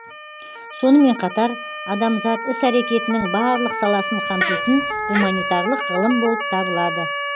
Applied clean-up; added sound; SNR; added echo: none; Fart + Motor vehicle (road) / Siren; 5 dB; none.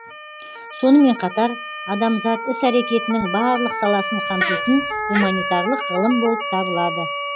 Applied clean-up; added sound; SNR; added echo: classical method log-MMSE.